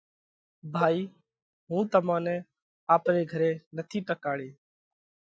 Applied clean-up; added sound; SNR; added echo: classical method Wiener filter.